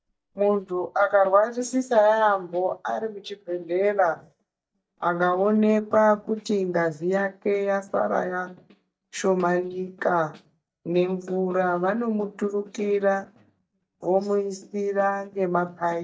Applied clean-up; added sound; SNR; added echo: neural mask model DeepFilterNet 3.